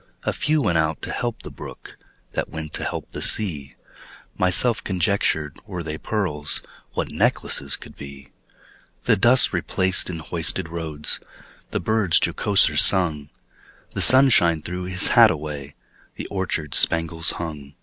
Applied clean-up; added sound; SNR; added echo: none; none; none; none.